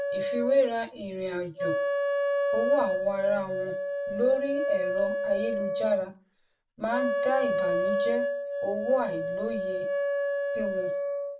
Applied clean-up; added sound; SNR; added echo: none; Wind instrument, woodwind instrument; -1 dB; reverberation time 0.2 s.